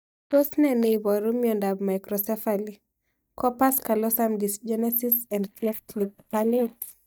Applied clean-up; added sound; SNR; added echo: neural mask model DeepFilterNet 3.